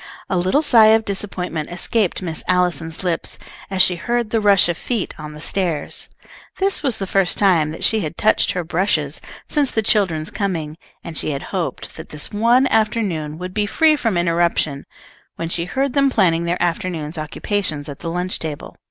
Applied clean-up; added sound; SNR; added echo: none; none; none; none.